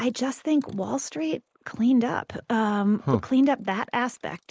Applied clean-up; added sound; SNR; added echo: neural mask model Resemble Enhance denoiser.